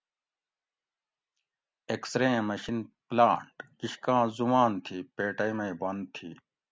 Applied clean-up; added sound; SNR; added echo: none; none; none; none.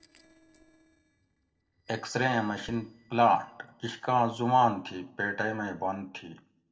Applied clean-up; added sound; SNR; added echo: neural separator model SepFormer DNS4.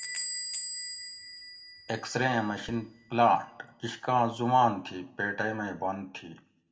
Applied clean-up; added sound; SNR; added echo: none; Door / Bell; 12 dB; reverberation time 0.4 s.